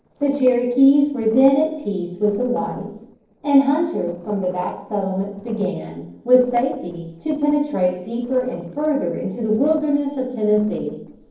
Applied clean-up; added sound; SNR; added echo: neural separator model SepFormer DNS4.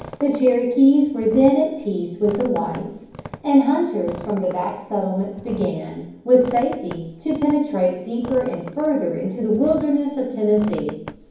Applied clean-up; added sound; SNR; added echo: none; Squeak; 18 dB; reverberation time 1.2 s.